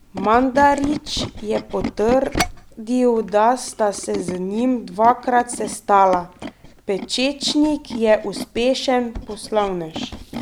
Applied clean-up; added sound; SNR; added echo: none; Tools; 12 dB; none.